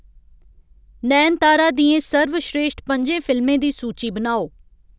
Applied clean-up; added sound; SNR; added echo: none; none; none; none.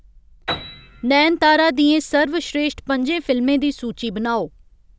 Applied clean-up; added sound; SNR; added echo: none; Piano; 19 dB; none.